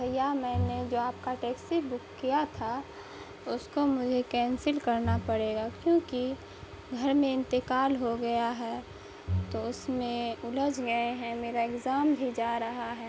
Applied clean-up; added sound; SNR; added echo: none; Bowed string instrument; 11 dB; none.